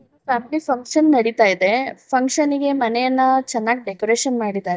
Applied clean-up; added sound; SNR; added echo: neural mask model DeepFilterNet 3.